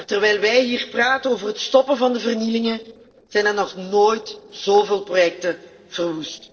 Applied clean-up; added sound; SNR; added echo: neural separator model SepFormer DNS4.